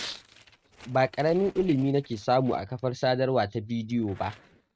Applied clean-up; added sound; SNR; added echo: neural mask model RNNoise.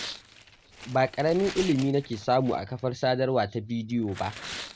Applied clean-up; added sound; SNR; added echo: none; Tearing; 15 dB; none.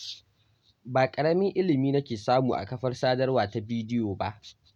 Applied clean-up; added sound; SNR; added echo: none; none; none; none.